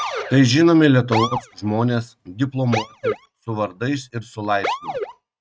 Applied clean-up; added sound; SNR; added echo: neural mask model RNNoise.